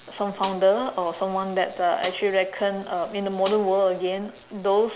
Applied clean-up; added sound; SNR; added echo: none; Snare drum; 20 dB; none.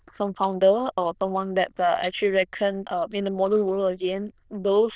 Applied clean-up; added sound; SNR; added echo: neural diffusion model UNIVERSE++.